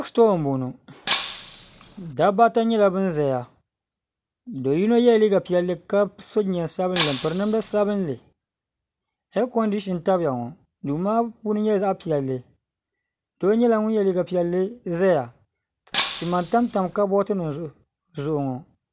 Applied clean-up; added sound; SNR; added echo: none; Shatter; 2 dB; none.